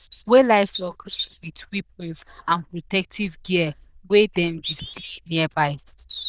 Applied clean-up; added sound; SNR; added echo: neural diffusion model UNIVERSE++.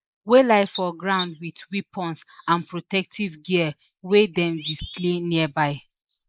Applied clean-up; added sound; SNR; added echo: neural mask model Resemble Enhance denoiser.